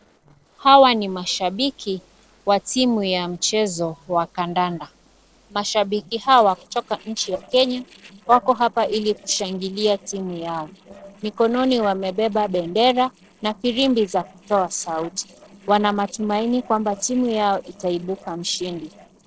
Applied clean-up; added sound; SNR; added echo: neural separator model SepFormer DNS4.